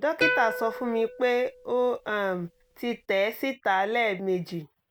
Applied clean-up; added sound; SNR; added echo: none; Plucked string instrument; 6 dB; none.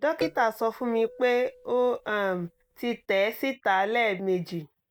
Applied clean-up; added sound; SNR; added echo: neural mask model DeepFilterNet 3.